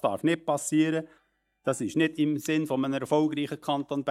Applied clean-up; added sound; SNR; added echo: neural mask model DeepFilterNet 3.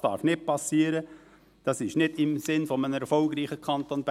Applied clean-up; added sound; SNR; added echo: none; none; none; none.